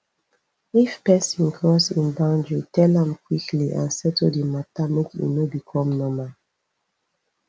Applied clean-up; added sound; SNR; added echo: none; none; none; none.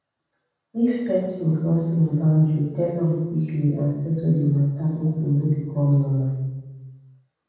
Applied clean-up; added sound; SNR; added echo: none; none; none; reverberation time 1.2 s.